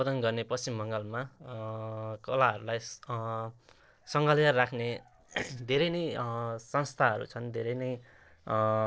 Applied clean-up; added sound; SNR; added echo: neural separator model SepFormer DNS4.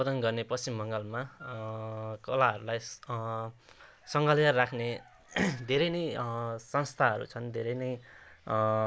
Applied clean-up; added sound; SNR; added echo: none; Wind instrument, woodwind instrument; 20 dB; none.